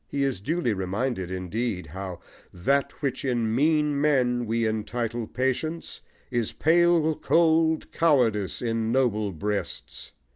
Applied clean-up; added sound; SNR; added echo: none; none; none; none.